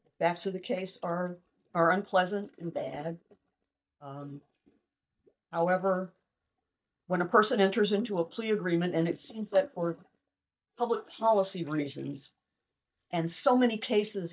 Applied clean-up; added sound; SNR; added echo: neural mask model DeepFilterNet 3.